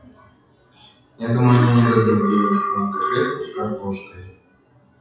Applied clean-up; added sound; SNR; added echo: classical method WPE with log-MMSE.